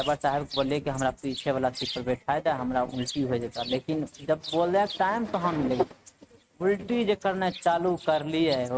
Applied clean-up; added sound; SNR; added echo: neural mask model RNNoise.